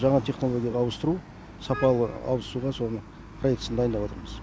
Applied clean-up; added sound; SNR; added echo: none; none; none; none.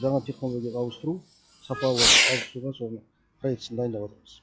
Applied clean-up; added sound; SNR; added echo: classical method log-MMSE.